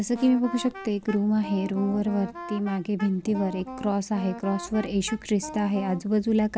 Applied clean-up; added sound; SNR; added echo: none; Wind instrument, woodwind instrument; 13 dB; none.